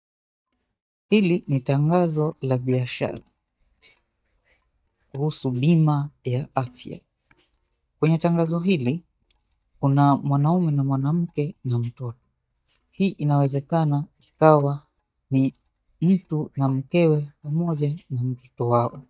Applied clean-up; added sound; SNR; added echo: neural mask model DeepFilterNet 3.